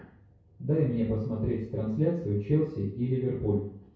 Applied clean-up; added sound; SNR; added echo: none; none; none; reverberation time 0.6 s.